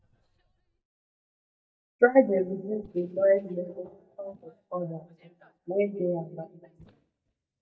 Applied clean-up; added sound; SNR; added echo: neural mask model DeepFilterNet 3.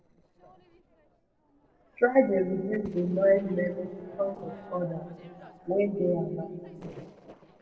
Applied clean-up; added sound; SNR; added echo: neural separator model SepFormer DNS4.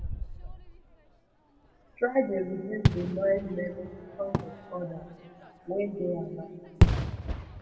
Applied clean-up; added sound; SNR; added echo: none; Fireworks; -2 dB; reverberation time 1.5 s.